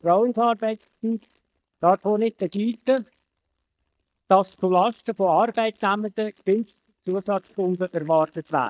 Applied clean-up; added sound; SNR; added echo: neural mask model DeepFilterNet 3.